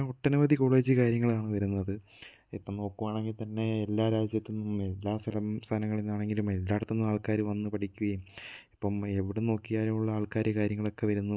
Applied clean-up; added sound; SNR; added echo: none; none; none; none.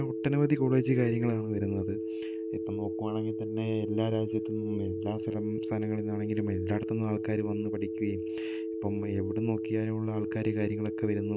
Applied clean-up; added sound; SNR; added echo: none; Telephone; 3 dB; none.